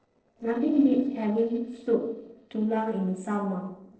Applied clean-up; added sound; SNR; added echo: neural separator model SepFormer DNS4.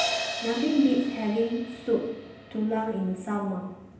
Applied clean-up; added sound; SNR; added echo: none; Crash cymbal; 9 dB; reverberation time 0.8 s.